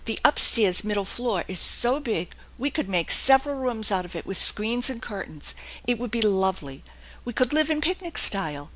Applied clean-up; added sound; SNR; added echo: none; none; none; none.